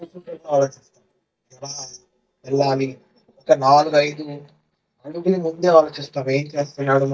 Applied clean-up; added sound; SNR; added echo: neural mask model DeepFilterNet 3.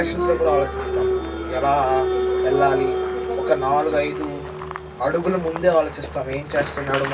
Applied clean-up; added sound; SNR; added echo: none; Applause; 2 dB; reverberation time 0.1 s.